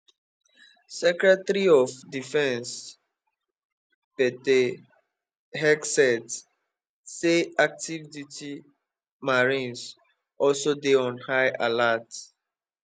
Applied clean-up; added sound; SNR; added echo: none; none; none; none.